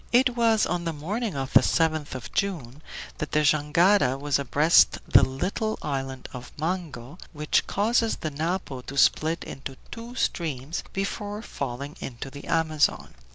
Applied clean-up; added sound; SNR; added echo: none; Computer keyboard; 16 dB; none.